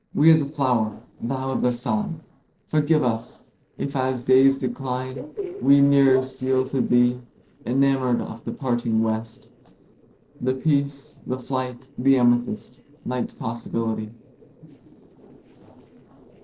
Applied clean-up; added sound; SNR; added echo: neural separator model SepFormer DNS4.